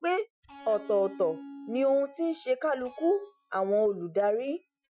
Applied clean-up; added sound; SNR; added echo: classical method Wiener filter.